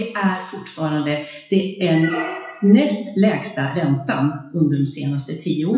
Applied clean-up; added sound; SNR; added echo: classical method WPE with log-MMSE.